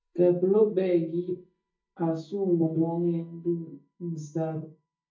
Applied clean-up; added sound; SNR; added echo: neural mask model DeepFilterNet 3.